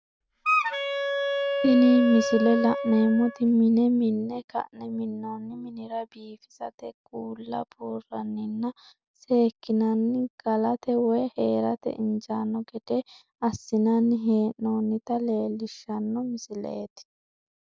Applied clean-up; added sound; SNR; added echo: none; Wind instrument, woodwind instrument; 2 dB; none.